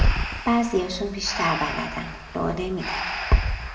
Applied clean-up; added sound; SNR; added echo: none; Breathing; 9 dB; reverberation time 0.7 s.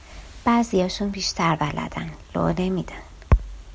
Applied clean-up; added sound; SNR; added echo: none; none; none; none.